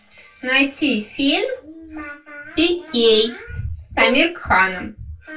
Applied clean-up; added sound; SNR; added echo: none; Bowed string instrument; 8 dB; reverberation time 0.2 s.